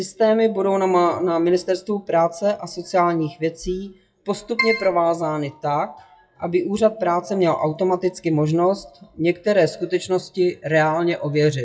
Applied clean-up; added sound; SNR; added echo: classical method WPE with log-MMSE.